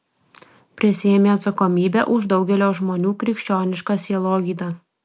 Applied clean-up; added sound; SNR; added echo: none; none; none; none.